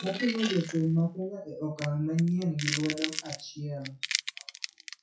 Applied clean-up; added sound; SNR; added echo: classical method WPE with log-MMSE.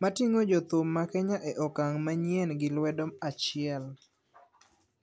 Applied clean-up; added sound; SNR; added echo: none; none; none; none.